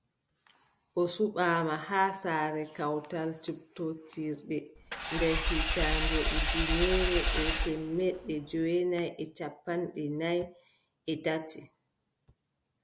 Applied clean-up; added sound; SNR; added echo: none; Engine / Vehicle; -2 dB; none.